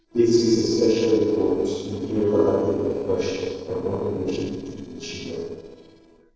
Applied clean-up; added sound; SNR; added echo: neural separator model SepFormer DNS4.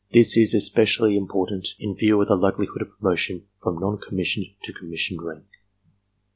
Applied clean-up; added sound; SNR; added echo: none; none; none; none.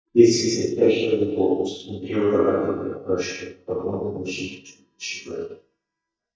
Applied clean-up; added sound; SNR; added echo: neural mask model DeepFilterNet 3.